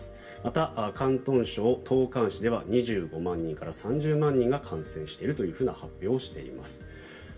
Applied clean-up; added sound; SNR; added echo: none; none; none; reverberation time 0.1 s.